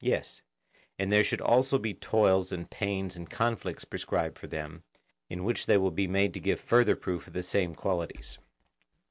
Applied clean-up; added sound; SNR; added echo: none; none; none; none.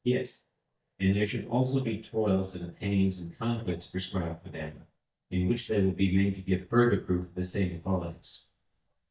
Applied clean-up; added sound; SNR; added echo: neural mask model DeepFilterNet 3.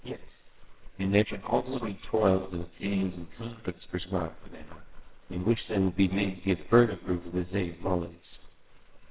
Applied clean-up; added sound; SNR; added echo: neural separator model SepFormer WHAMR!.